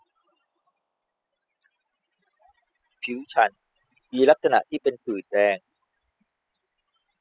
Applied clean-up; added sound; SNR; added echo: classical method spectral subtraction.